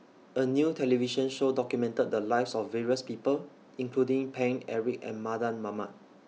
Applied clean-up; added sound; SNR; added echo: none; none; none; none.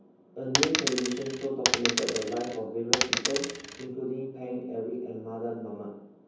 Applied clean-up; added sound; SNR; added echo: none; Coin (dropping); -3 dB; reverberation time 0.9 s.